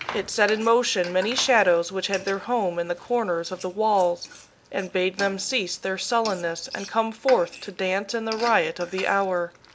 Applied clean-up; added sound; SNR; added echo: none; Frying (food); 16 dB; none.